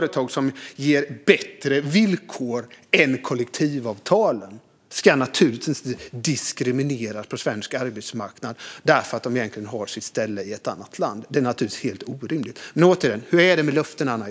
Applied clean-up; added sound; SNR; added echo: none; none; none; none.